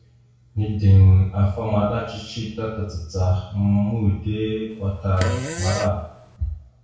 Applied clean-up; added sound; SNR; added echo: none; Fart; 11 dB; reverberation time 0.6 s.